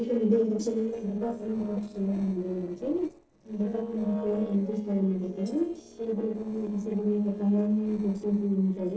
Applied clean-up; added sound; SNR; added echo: neural separator model SepFormer DNS4.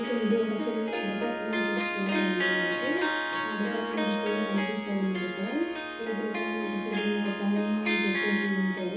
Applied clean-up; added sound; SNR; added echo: none; Harp; 1 dB; reverberation time 1.2 s.